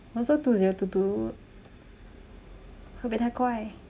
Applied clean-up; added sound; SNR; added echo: none; none; none; none.